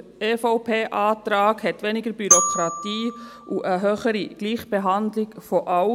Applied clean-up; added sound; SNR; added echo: none; Glockenspiel; 3 dB; none.